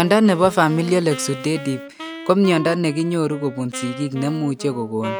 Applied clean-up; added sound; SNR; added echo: none; Wind instrument, woodwind instrument; 14 dB; none.